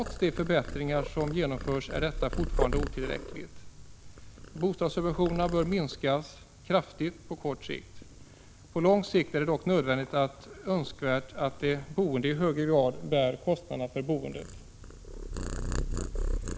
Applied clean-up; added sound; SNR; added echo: none; Purr; 7 dB; none.